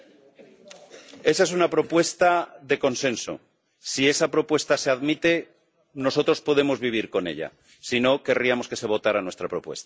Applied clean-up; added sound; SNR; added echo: none; none; none; none.